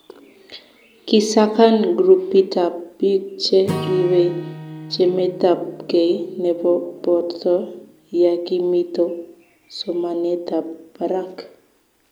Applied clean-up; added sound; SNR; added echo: none; Acoustic guitar / Strum; 17 dB; none.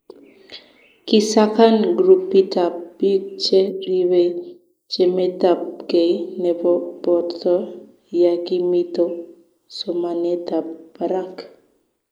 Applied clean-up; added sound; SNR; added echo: neural mask model Resemble Enhance denoiser.